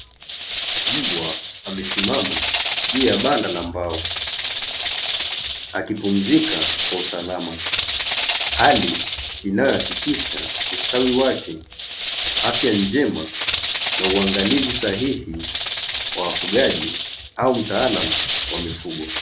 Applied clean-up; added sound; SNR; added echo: none; Rattle / Rattle (instrument); 1 dB; none.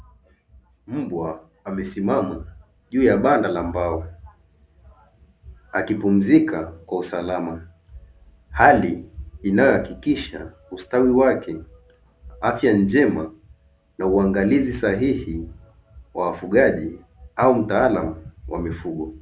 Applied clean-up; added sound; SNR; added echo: none; none; none; none.